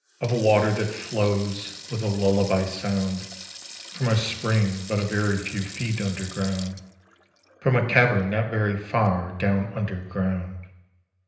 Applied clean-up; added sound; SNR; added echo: none; Sink (filling or washing); 17 dB; reverberation time 0.9 s.